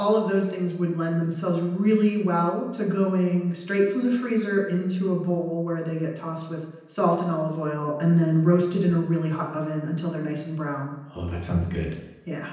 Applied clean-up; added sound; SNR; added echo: none; none; none; reverberation time 0.9 s.